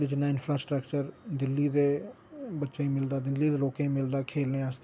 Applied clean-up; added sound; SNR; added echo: none; none; none; none.